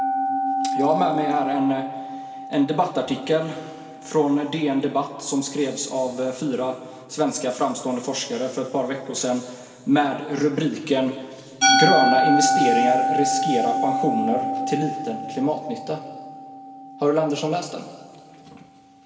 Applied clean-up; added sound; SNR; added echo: none; Musical instrument; 2 dB; reverberation time 3.0 s.